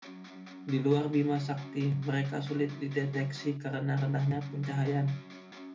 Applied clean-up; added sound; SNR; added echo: none; Electric guitar; 16 dB; reverberation time 0.3 s.